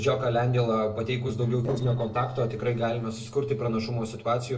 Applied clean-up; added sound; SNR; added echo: neural separator model SepFormer DNS4.